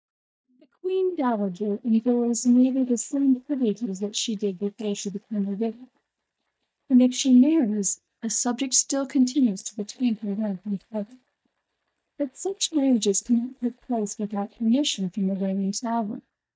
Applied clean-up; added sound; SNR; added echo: neural mask model DeepFilterNet 3.